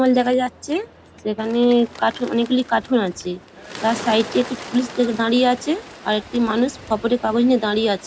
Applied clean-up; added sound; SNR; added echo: none; Bird; 17 dB; none.